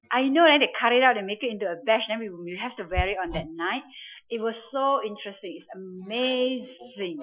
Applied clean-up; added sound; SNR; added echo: classical method Wiener filter.